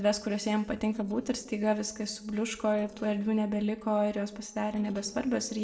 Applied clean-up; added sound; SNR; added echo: neural separator model SepFormer DNS4.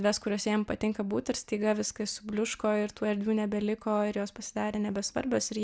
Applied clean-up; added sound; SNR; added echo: none; none; none; none.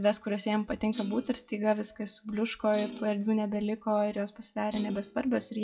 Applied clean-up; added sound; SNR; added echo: classical method WPE with log-MMSE.